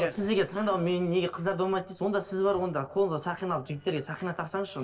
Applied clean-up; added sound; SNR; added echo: neural separator model SepFormer DNS4.